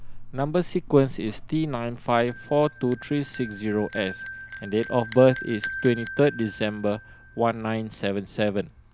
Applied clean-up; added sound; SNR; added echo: none; Bell; 2 dB; none.